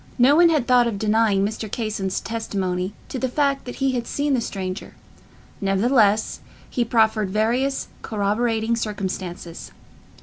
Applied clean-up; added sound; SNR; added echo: none; none; none; none.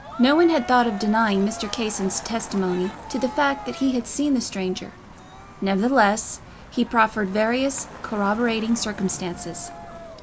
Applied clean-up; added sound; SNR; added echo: none; Motor vehicle (road) + Cheering; 15 dB; none.